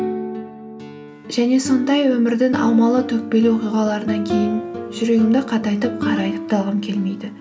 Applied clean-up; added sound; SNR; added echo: none; none; none; none.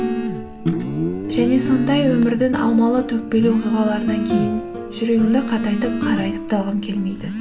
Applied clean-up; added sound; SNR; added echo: none; Guitar + Telephone; 6 dB; none.